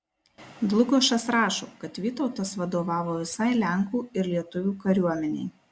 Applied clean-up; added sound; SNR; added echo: none; none; none; none.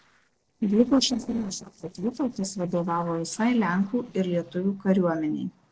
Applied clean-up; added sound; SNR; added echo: neural separator model SepFormer DNS4.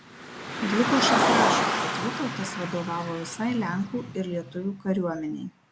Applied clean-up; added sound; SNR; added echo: none; Car; -1 dB; none.